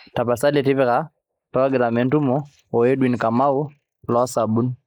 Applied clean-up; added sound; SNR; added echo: neural mask model Resemble Enhance denoiser.